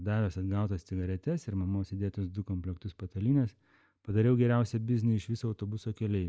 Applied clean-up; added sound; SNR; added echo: none; none; none; none.